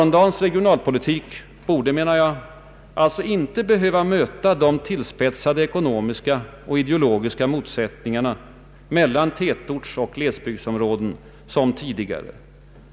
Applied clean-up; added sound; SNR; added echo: none; none; none; none.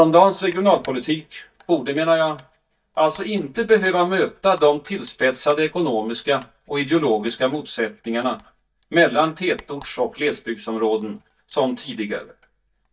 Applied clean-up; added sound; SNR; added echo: neural mask model DeepFilterNet 3.